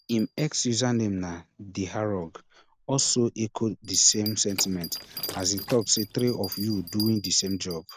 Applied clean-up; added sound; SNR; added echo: none; Bell + Liquid; 13 dB; none.